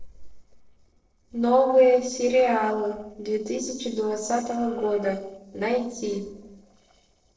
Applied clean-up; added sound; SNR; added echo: neural separator model SepFormer DNS4.